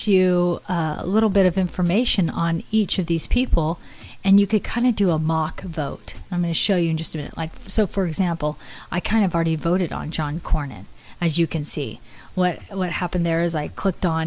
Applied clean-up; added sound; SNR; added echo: none; none; none; none.